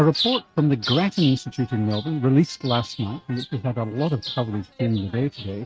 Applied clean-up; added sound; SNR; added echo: neural mask model RNNoise.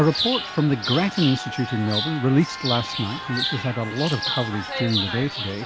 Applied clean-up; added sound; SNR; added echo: none; Chirp, tweet; 5 dB; none.